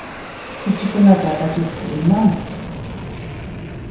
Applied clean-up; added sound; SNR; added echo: none; Fixed-wing aircraft, airplane; 10 dB; reverberation time 0.7 s.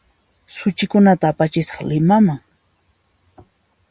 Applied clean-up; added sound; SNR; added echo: none; none; none; none.